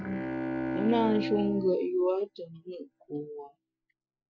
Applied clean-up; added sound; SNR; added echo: classical method Wiener filter.